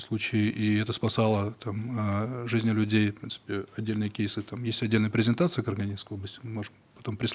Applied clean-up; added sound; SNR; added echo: none; none; none; none.